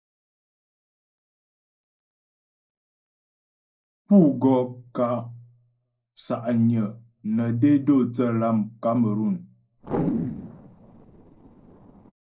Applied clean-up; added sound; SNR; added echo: neural separator model SepFormer DNS4.